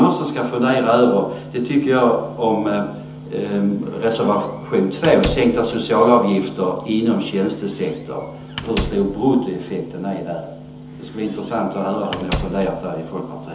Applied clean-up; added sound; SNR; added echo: none; Squeak / Slam; 12 dB; reverberation time 0.8 s.